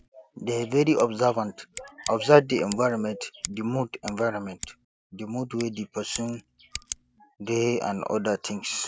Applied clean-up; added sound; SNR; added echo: none; Scissors; 17 dB; none.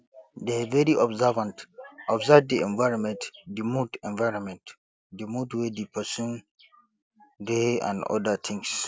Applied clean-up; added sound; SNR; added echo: none; none; none; none.